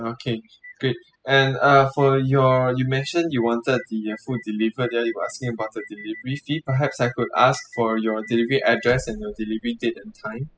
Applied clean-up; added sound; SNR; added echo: classical method spectral subtraction.